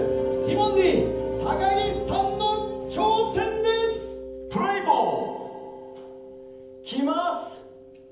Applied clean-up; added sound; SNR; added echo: none; Mallet percussion; 5 dB; reverberation time 0.8 s.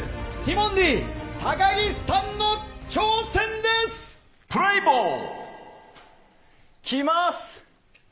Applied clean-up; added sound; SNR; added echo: none; none; none; none.